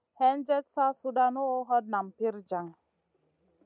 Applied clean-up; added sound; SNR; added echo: none; none; none; none.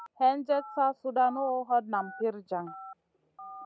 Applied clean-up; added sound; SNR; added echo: none; Telephone; 18 dB; none.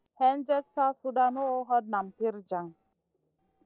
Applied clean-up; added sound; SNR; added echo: neural separator model SepFormer DNS4.